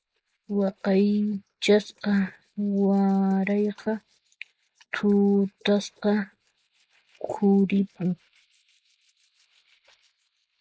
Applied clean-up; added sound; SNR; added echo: neural mask model Resemble Enhance denoiser.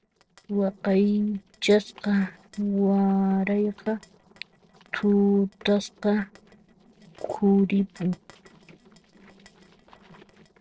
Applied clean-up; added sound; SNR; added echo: neural separator model SepFormer DNS4.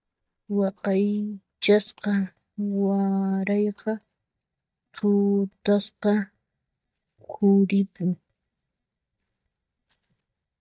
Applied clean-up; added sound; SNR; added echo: neural mask model DeepFilterNet 3.